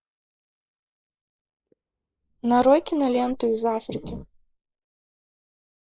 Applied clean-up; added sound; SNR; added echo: neural mask model Resemble Enhance denoiser.